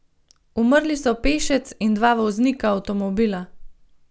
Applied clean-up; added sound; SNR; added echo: none; none; none; none.